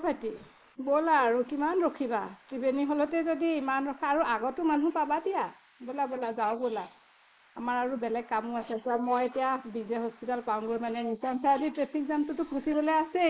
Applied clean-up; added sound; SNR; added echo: neural mask model Resemble Enhance denoiser.